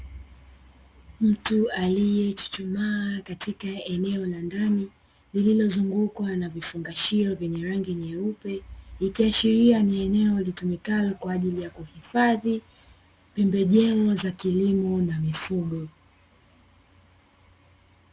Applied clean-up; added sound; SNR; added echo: none; none; none; none.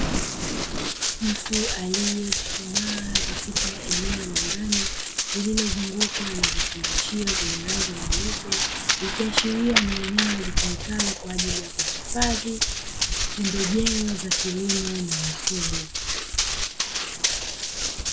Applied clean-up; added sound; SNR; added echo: none; Run; -4 dB; none.